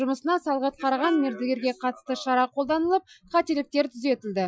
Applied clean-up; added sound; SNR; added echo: classical method Wiener filter.